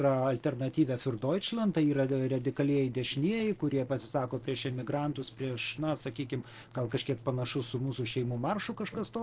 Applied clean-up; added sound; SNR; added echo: neural separator model SepFormer DNS4.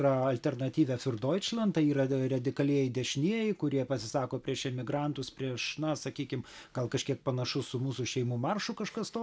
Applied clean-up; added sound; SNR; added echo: none; none; none; none.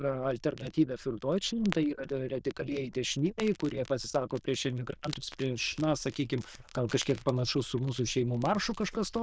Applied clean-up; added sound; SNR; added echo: neural diffusion model UNIVERSE++.